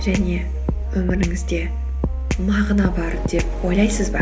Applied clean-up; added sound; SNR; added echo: none; none; none; none.